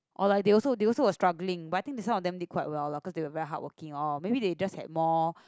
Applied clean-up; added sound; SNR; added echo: none; none; none; none.